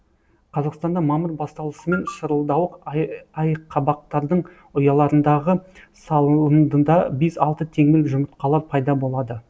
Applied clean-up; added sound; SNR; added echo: none; none; none; none.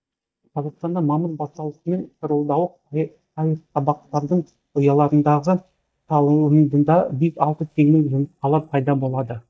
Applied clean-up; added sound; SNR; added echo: neural mask model DeepFilterNet 3.